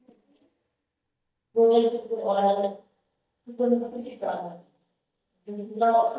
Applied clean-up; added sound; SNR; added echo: neural mask model DeepFilterNet 3.